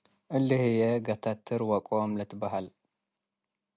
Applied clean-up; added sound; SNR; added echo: none; none; none; none.